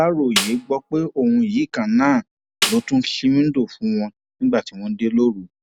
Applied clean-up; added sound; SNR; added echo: none; Snare drum; 8 dB; none.